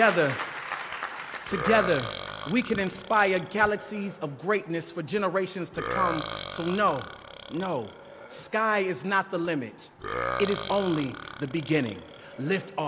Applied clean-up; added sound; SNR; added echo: none; Burping, eructation; 10 dB; none.